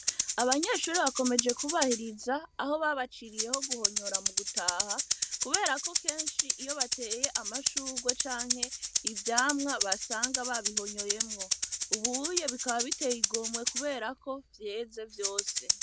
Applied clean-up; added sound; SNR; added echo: none; Rattle (instrument); -2 dB; none.